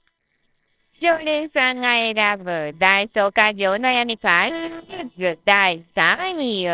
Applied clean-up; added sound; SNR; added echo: neural separator model SepFormer WHAMR!.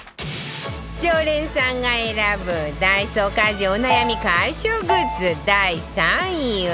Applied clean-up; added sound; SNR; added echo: none; none; none; none.